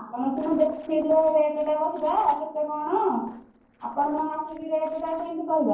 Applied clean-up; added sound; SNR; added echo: neural separator model SepFormer DNS4.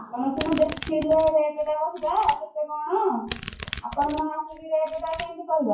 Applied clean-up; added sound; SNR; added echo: classical method WPE with log-MMSE.